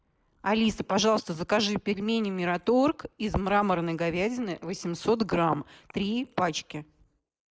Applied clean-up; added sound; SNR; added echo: neural mask model Resemble Enhance denoiser.